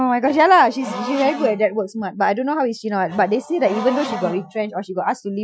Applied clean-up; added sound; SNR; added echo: classical method Wiener filter.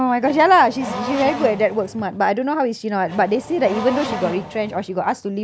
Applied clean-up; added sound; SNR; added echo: none; Race car, auto racing / Accelerating, revving, vroom; 12 dB; none.